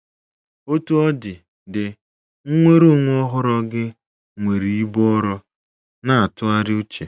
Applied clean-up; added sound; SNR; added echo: none; none; none; none.